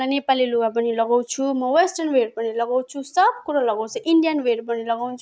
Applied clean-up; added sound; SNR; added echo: none; none; none; none.